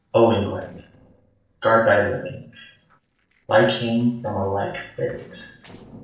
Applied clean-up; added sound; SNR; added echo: neural separator model SepFormer DNS4.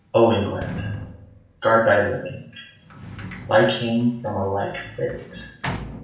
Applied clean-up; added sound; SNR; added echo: none; Sliding door; 13 dB; reverberation time 0.7 s.